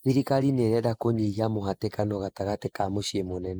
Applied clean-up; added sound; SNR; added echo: neural mask model Resemble Enhance denoiser.